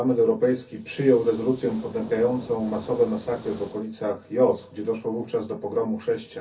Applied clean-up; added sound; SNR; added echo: none; Hiss; 18 dB; reverberation time 0.3 s.